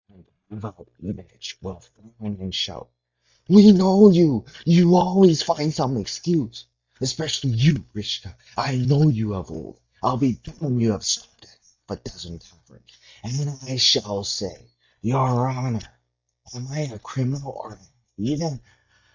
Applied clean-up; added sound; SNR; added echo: neural mask model DeepFilterNet 3.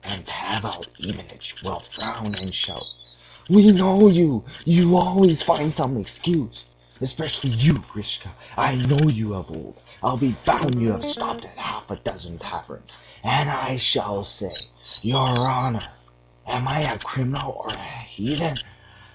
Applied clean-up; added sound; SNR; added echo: none; Guitar + Chirp, tweet; 9 dB; none.